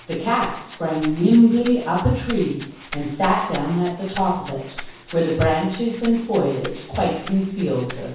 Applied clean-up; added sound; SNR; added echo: none; Rattle (instrument); 15 dB; reverberation time 0.7 s.